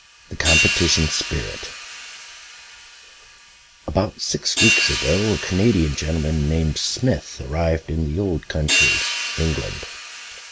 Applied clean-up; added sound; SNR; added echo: none; Hi-hat; 3 dB; none.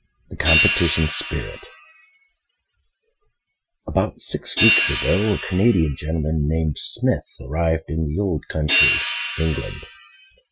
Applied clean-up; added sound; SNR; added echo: classical method Wiener filter.